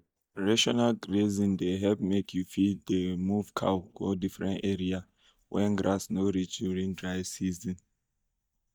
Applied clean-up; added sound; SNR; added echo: neural mask model DeepFilterNet 3.